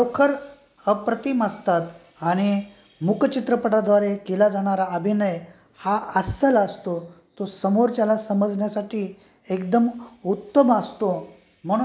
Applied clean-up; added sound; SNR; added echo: none; none; none; none.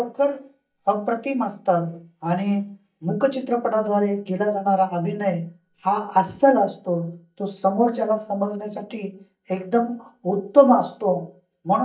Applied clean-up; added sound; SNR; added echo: neural mask model DeepFilterNet 3.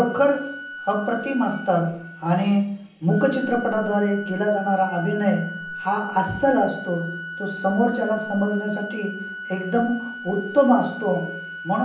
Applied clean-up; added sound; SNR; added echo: none; Organ; 12 dB; reverberation time 0.6 s.